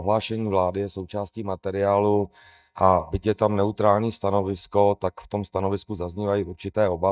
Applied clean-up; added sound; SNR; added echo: neural mask model DeepFilterNet 3.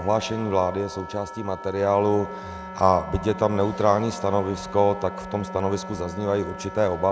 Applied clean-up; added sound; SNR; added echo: none; Bowed string instrument + Wind instrument, woodwind instrument; 13 dB; none.